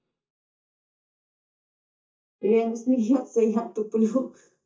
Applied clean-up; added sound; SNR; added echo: neural mask model DeepFilterNet 3.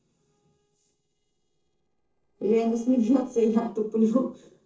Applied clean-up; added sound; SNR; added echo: neural separator model SepFormer DNS4.